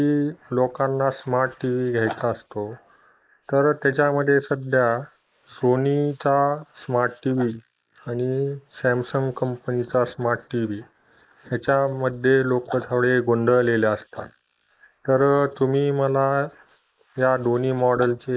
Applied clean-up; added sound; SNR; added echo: neural mask model Resemble Enhance denoiser.